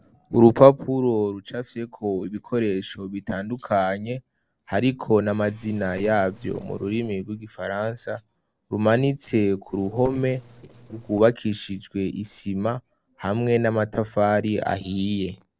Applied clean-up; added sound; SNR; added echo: neural separator model SepFormer DNS4.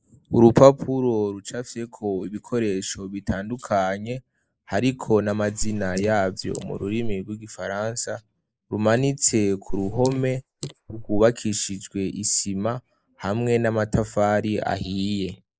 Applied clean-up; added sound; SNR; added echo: neural mask model Resemble Enhance denoiser.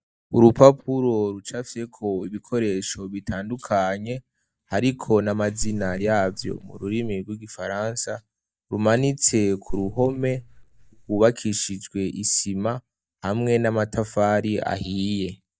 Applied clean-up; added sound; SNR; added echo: neural mask model DeepFilterNet 3.